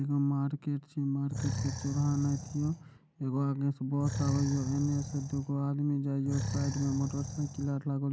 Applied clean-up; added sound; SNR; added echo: none; Animal; 7 dB; none.